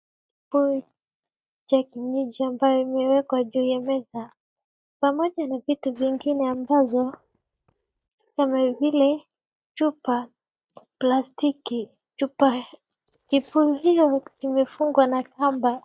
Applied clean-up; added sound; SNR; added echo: neural mask model DeepFilterNet 3.